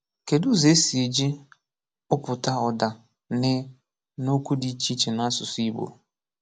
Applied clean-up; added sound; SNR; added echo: none; none; none; none.